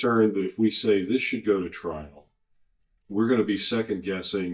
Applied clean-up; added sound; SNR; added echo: neural mask model DeepFilterNet 3.